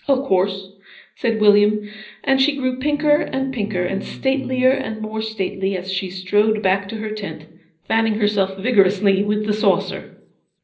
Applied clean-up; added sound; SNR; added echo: none; Bass guitar; 14 dB; reverberation time 0.5 s.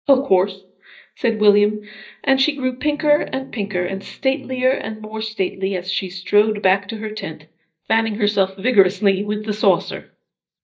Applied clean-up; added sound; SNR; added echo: neural mask model DeepFilterNet 3.